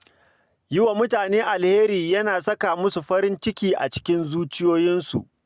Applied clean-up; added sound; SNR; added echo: none; none; none; none.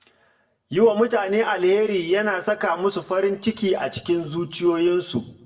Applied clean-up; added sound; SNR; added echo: none; none; none; reverberation time 0.6 s.